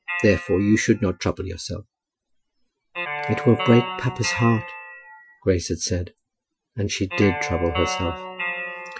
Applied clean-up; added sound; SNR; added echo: classical method Wiener filter.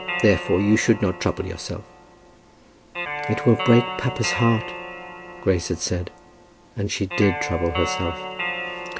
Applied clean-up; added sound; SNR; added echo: none; Guitar; 8 dB; none.